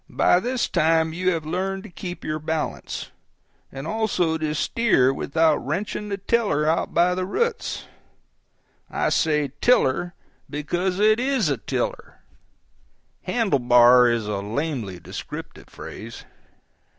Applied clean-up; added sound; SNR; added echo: none; none; none; none.